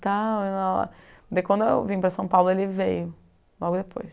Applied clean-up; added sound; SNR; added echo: none; none; none; none.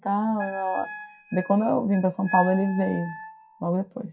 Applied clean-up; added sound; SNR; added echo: classical method WPE with log-MMSE.